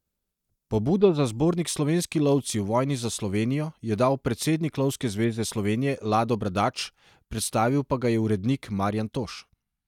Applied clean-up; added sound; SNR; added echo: neural mask model DeepFilterNet 3.